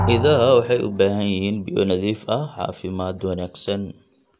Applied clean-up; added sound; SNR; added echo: none; Drum; 10 dB; none.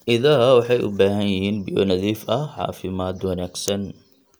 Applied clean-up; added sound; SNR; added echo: none; none; none; none.